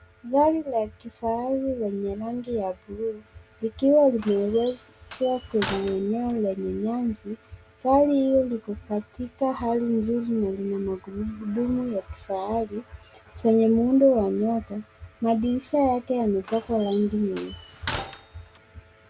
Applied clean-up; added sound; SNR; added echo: none; Slam; 13 dB; none.